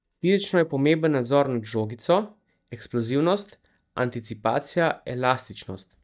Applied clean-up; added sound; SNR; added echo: neural mask model DeepFilterNet 3.